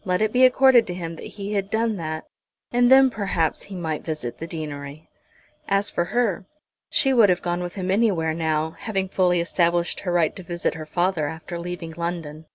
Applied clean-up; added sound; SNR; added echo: none; none; none; none.